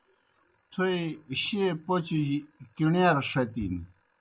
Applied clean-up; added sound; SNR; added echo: none; none; none; none.